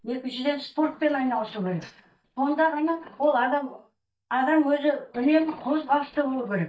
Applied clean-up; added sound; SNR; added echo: neural mask model DeepFilterNet 3.